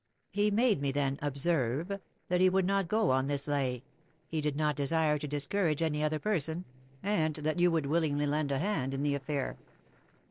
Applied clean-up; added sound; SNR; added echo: neural separator model SepFormer DNS4.